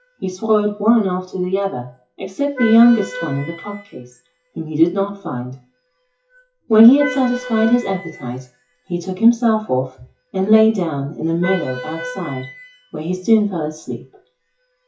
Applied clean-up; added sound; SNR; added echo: classical method WPE with log-MMSE.